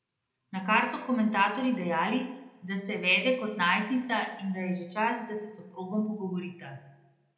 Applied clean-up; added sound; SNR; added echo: none; none; none; reverberation time 0.7 s.